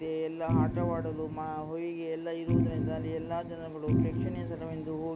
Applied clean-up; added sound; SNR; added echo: none; Organ; -4 dB; none.